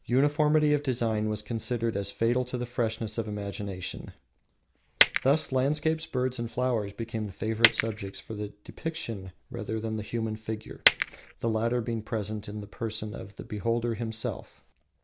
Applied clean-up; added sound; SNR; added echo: none; Coin (dropping); -2 dB; none.